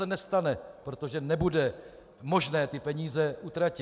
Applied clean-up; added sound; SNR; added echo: none; none; none; none.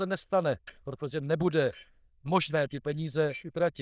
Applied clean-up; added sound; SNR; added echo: neural diffusion model UNIVERSE++.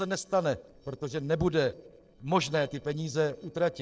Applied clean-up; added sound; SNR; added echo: neural separator model SepFormer DNS4.